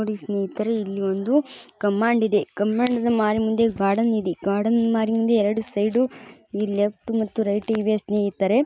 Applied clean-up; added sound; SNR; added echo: none; none; none; none.